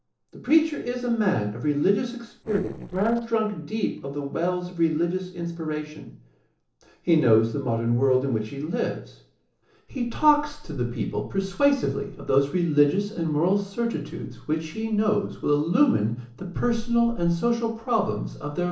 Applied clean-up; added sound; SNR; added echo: neural separator model SepFormer DNS4.